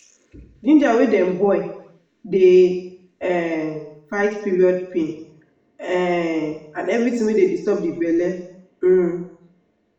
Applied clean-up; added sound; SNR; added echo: none; none; none; reverberation time 0.7 s.